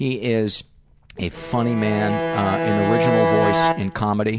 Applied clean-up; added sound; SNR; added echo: none; Bowed string instrument; 0 dB; none.